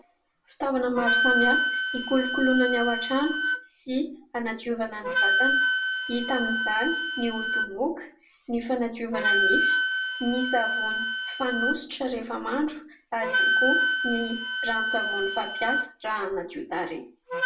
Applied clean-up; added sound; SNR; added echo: none; Wind instrument, woodwind instrument; -2 dB; reverberation time 0.2 s.